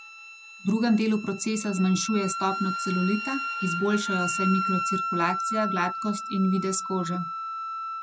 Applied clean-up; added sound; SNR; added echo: none; Wind instrument, woodwind instrument; 5 dB; none.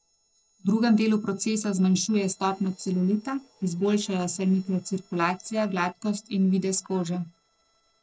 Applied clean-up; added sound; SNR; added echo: neural separator model SepFormer DNS4.